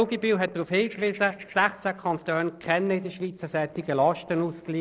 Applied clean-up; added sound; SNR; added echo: neural separator model SepFormer DNS4.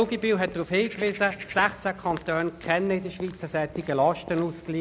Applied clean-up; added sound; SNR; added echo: none; Walk, footsteps / Bird vocalization, bird call, bird song; 17 dB; none.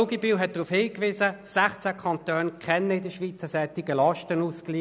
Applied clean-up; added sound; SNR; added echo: none; none; none; none.